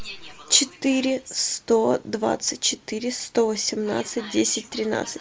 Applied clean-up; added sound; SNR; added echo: none; none; none; none.